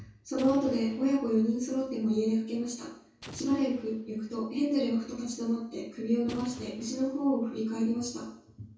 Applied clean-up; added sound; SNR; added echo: none; Explosion; 20 dB; reverberation time 0.6 s.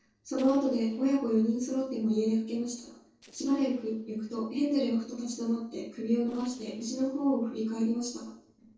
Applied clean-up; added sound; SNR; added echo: neural separator model SepFormer DNS4.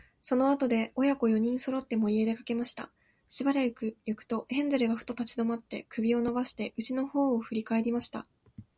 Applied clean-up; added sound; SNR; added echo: none; none; none; none.